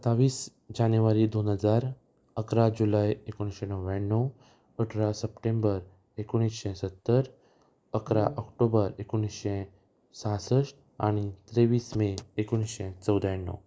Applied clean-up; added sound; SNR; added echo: neural mask model Resemble Enhance denoiser.